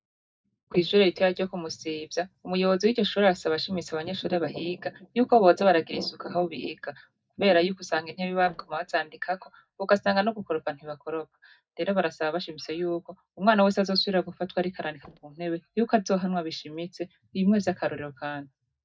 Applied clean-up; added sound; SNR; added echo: neural mask model DeepFilterNet 3.